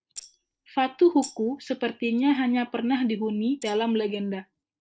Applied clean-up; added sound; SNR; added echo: neural separator model SepFormer DNS4.